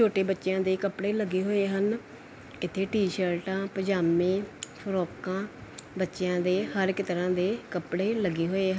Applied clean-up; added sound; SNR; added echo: none; none; none; none.